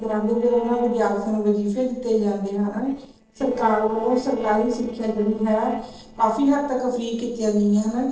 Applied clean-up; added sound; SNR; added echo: neural separator model SepFormer DNS4.